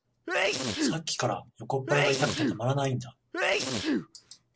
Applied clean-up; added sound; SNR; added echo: none; Sneeze; -1 dB; none.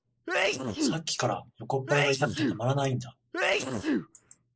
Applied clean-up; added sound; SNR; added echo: neural mask model Resemble Enhance denoiser.